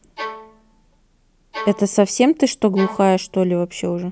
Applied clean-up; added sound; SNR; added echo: none; Bowed string instrument; 14 dB; none.